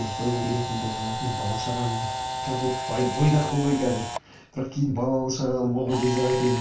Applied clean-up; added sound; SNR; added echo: none; Camera; 7 dB; reverberation time 0.2 s.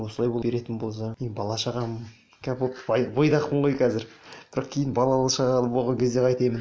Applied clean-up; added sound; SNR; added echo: none; none; none; none.